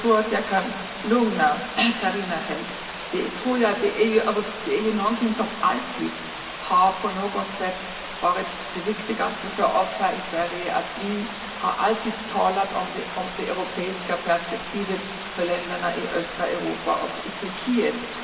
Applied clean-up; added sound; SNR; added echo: none; Water; 9 dB; reverberation time 2.2 s.